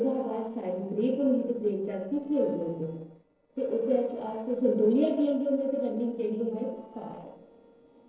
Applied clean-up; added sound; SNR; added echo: neural separator model SepFormer DNS4.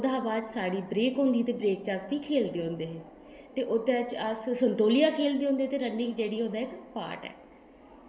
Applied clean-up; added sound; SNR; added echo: none; none; none; none.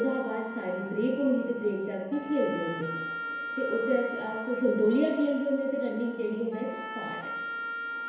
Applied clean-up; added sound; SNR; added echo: none; Wind instrument, woodwind instrument; 9 dB; reverberation time 1.0 s.